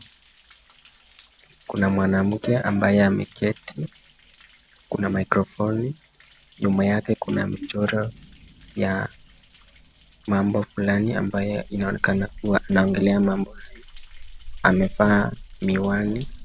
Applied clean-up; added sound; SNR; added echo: none; Thunder; 18 dB; none.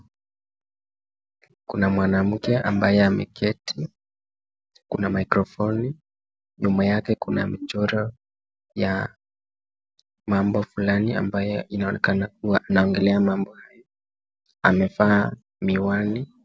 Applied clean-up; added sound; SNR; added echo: none; none; none; none.